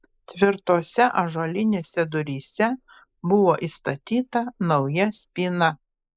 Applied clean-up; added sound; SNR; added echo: neural mask model Resemble Enhance denoiser.